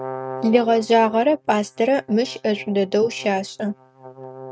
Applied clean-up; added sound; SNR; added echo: neural mask model RNNoise.